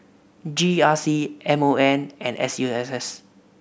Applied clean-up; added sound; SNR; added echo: none; none; none; none.